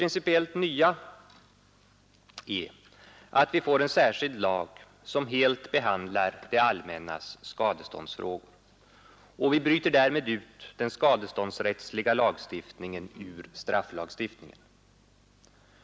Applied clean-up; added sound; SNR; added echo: none; none; none; none.